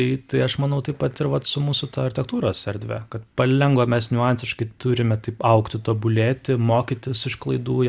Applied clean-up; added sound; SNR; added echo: none; none; none; none.